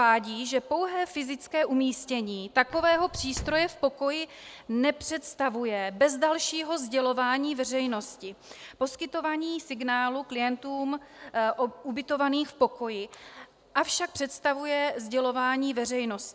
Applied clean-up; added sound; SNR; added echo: none; Walk, footsteps; 14 dB; none.